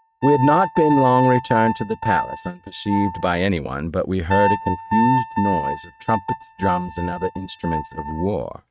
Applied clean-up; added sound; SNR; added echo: neural mask model RNNoise.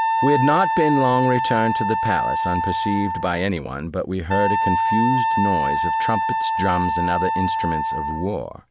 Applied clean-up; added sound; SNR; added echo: none; Wind instrument, woodwind instrument; -1 dB; none.